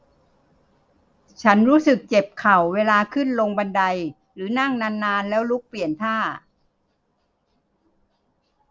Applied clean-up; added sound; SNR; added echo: none; none; none; none.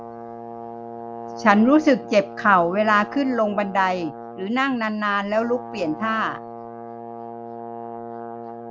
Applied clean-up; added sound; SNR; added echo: none; Brass instrument; 13 dB; none.